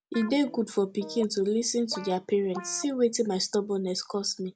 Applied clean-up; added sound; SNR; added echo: none; Guitar; 18 dB; none.